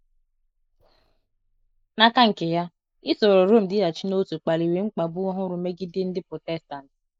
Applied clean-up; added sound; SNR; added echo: neural mask model Resemble Enhance denoiser.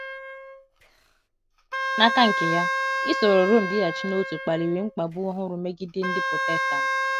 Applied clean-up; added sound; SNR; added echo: none; Wind instrument, woodwind instrument; 3 dB; none.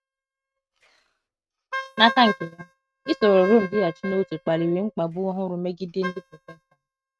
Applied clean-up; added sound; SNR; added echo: neural mask model RNNoise.